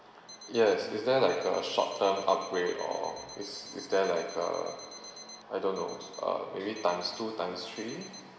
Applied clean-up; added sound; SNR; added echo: none; Alarm; 18 dB; reverberation time 2.8 s.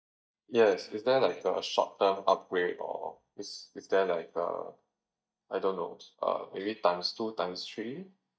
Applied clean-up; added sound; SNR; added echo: neural mask model DeepFilterNet 3.